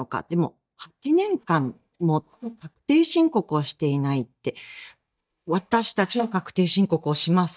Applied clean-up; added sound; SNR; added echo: neural mask model DeepFilterNet 3.